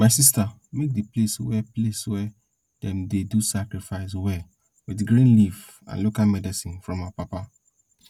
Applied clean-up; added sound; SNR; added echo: none; none; none; none.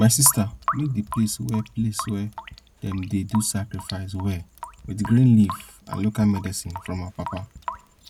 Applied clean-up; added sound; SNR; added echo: none; Drip / Sink (filling or washing) / Water tap, faucet; 13 dB; none.